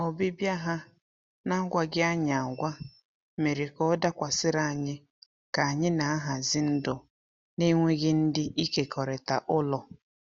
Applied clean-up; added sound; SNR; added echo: none; none; none; none.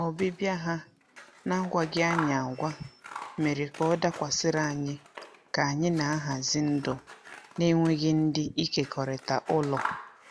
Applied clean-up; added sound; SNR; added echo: none; Scissors; 14 dB; none.